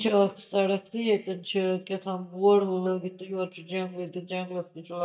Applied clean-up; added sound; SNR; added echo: neural mask model DeepFilterNet 3.